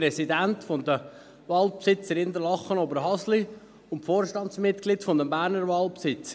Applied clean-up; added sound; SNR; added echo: none; none; none; none.